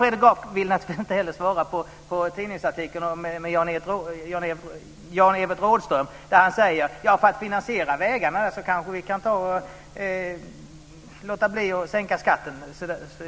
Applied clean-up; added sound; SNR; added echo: none; none; none; none.